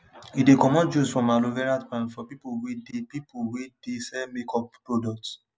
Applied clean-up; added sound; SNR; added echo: none; none; none; none.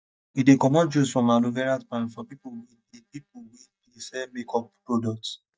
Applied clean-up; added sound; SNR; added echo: neural mask model DeepFilterNet 3.